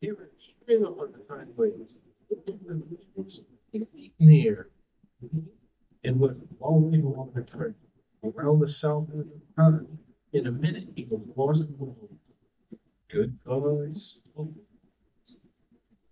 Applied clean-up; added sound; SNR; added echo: neural mask model DeepFilterNet 3.